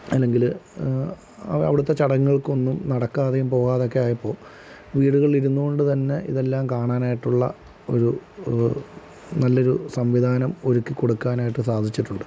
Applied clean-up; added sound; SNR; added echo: none; none; none; none.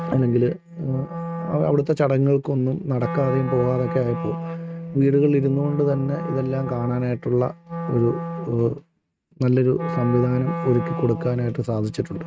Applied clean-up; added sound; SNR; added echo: neural mask model RNNoise.